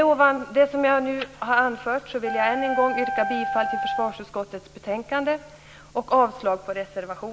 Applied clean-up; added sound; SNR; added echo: none; Wind instrument, woodwind instrument; 5 dB; none.